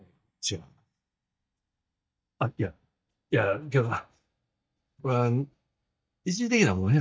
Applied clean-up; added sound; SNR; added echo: neural mask model DeepFilterNet 3.